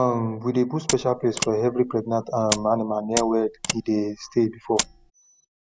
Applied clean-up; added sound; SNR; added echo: none; Mechanisms; 4 dB; none.